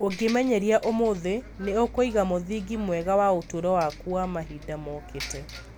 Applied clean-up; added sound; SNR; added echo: none; Bus; 15 dB; none.